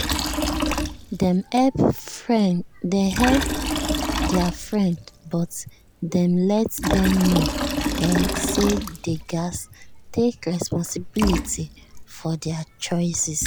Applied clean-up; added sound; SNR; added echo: none; Liquid; 4 dB; none.